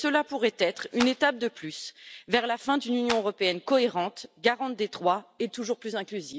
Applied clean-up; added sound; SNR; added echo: none; Clapping; 8 dB; none.